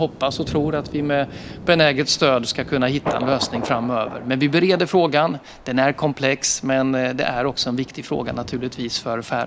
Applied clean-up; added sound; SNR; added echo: none; Thunder; 13 dB; none.